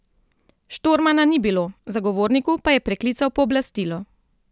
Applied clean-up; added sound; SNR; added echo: none; none; none; none.